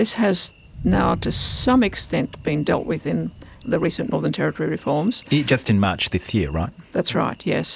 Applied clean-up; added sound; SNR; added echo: none; Thunder; 16 dB; none.